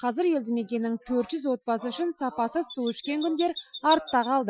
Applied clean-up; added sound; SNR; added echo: classical method Wiener filter.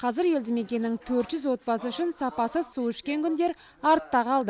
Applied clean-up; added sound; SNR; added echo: none; none; none; none.